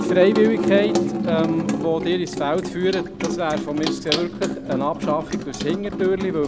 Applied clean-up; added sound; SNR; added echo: none; Sink (filling or washing) / Water tap, faucet; 3 dB; none.